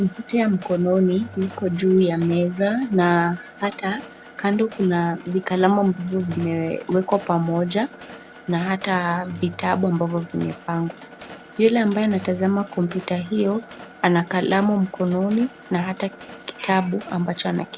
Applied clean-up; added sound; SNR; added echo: none; Mechanisms; 19 dB; none.